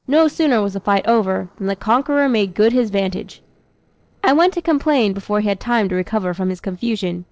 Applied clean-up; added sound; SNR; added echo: neural separator model SepFormer DNS4.